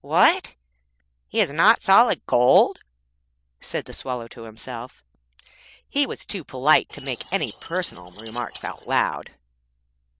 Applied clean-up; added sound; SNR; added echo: none; Keys jangling; 20 dB; none.